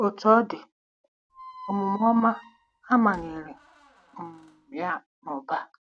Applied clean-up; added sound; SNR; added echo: none; Squeak; 19 dB; none.